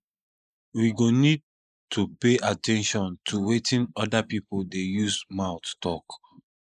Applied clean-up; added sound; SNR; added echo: neural mask model Resemble Enhance denoiser.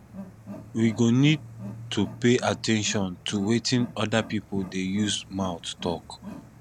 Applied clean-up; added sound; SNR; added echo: none; Wild animals; 14 dB; none.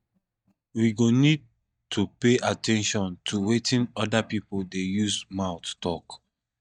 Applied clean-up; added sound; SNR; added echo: neural mask model DeepFilterNet 3.